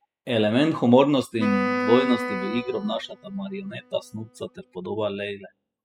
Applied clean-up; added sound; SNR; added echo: classical method spectral subtraction.